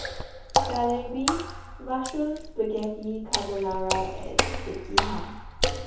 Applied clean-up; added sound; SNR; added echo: none; Water / Splash, splatter; -1 dB; reverberation time 0.6 s.